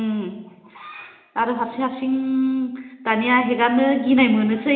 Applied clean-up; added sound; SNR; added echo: none; none; none; reverberation time 0.8 s.